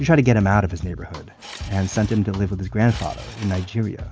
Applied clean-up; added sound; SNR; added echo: none; Subway, metro, underground / Engine; 19 dB; none.